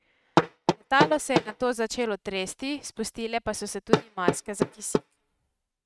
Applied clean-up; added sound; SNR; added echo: neural mask model RNNoise.